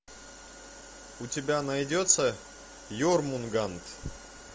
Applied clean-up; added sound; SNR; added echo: none; none; none; none.